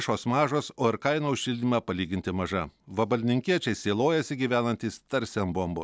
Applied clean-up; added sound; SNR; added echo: none; none; none; none.